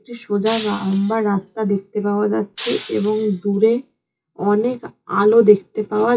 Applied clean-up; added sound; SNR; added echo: classical method WPE with log-MMSE.